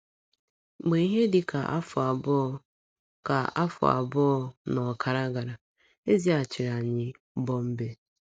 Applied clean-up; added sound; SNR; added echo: none; none; none; none.